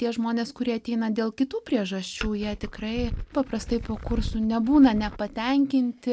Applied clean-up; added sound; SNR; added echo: none; Glass; 9 dB; none.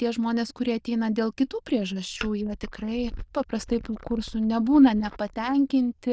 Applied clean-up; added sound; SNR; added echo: neural diffusion model UNIVERSE++.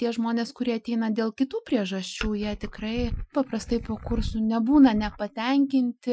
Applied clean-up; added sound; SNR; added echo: classical method Wiener filter.